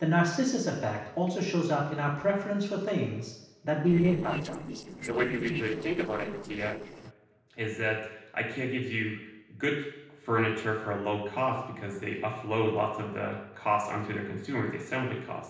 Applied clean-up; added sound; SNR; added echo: neural separator model SepFormer DNS4.